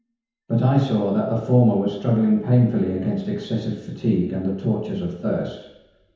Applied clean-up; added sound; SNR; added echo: none; none; none; reverberation time 1.0 s.